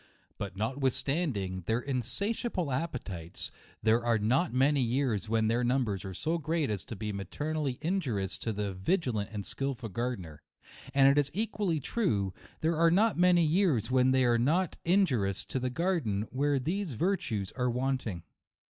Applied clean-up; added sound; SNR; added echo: none; none; none; none.